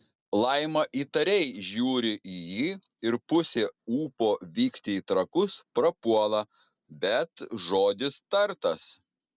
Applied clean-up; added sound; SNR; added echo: none; none; none; none.